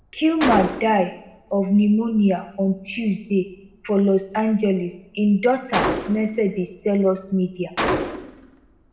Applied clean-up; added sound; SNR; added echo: none; Gunshot, gunfire; 9 dB; reverberation time 0.8 s.